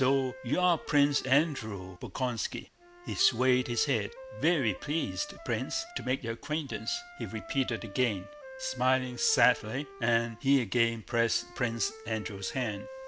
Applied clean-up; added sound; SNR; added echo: none; Wind instrument, woodwind instrument; 17 dB; none.